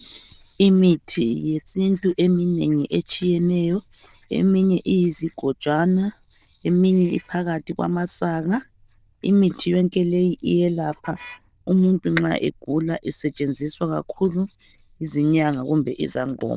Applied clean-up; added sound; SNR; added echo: neural diffusion model UNIVERSE++.